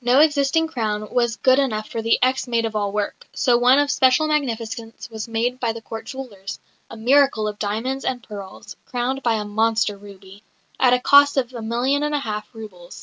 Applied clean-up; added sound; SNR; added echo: none; none; none; none.